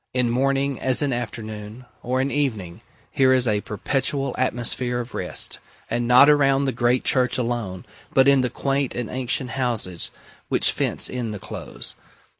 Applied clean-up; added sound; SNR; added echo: none; none; none; none.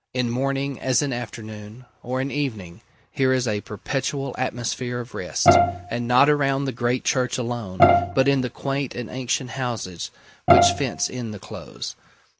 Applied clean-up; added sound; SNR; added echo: none; Bowed string instrument; -4 dB; none.